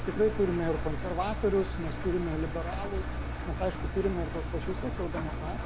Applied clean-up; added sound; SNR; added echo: none; Engine; 2 dB; none.